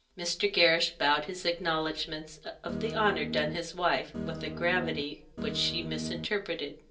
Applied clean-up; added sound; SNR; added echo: none; Guitar; 5 dB; reverberation time 0.3 s.